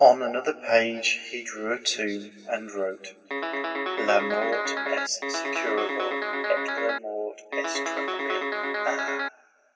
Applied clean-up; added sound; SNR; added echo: none; Guitar; 1 dB; reverberation time 2.1 s.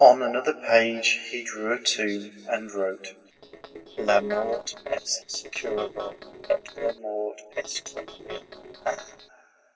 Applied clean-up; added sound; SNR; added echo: neural separator model SepFormer DNS4.